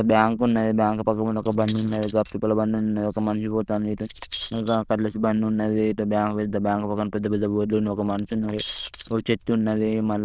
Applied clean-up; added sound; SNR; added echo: neural diffusion model UNIVERSE++.